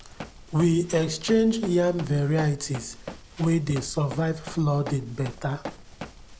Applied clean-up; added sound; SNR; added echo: none; Run; 15 dB; none.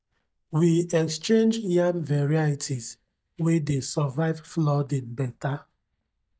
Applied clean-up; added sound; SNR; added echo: neural mask model DeepFilterNet 3.